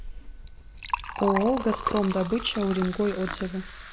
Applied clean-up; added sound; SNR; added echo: none; Liquid; 7 dB; none.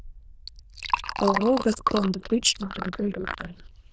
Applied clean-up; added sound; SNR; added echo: neural diffusion model UNIVERSE++.